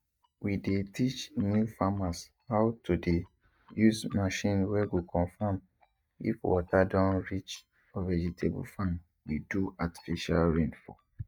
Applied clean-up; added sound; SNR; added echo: neural mask model DeepFilterNet 3.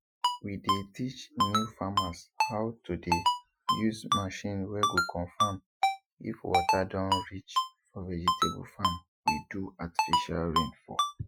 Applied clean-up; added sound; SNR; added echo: classical method Wiener filter.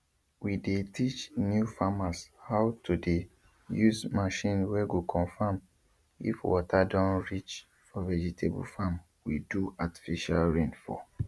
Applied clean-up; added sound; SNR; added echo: none; none; none; none.